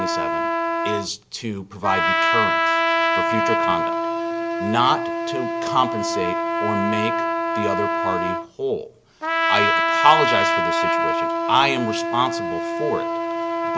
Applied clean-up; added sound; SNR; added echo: none; Trumpet; -3 dB; none.